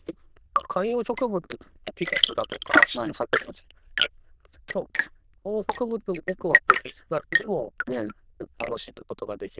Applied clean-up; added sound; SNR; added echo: neural diffusion model UNIVERSE++.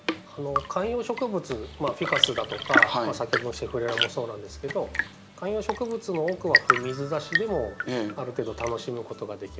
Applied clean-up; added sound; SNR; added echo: none; Tap / Fill (with liquid) / Trickle, dribble / Chirp, tweet / Engine; 0 dB; none.